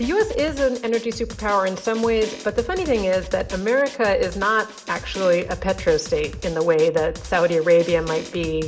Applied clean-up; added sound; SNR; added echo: none; Drum; 14 dB; reverberation time 1.1 s.